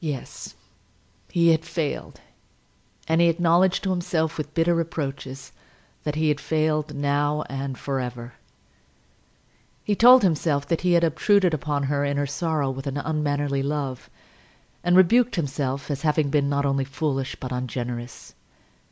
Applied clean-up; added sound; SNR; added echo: none; none; none; none.